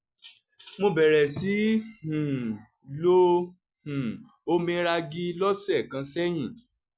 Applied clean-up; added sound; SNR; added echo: none; none; none; none.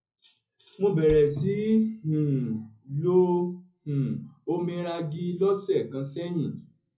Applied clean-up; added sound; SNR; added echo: none; Cupboard open or close; 15 dB; reverberation time 0.4 s.